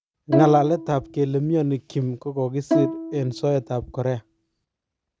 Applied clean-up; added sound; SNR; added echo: none; Bowed string instrument; 5 dB; none.